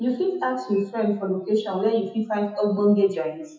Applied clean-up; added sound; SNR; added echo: classical method WPE with log-MMSE.